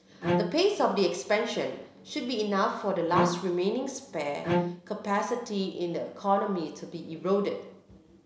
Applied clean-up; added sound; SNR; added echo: none; Bowed string instrument; 3 dB; none.